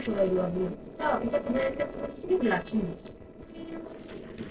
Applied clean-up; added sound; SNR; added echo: neural separator model SepFormer DNS4.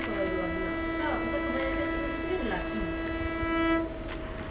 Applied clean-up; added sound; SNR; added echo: none; Bowed string instrument; -1 dB; none.